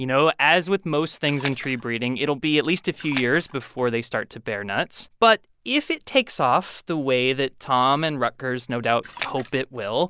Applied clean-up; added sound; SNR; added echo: none; Splash, splatter; 11 dB; none.